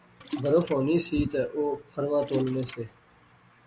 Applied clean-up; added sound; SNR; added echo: none; Splash, splatter; 13 dB; none.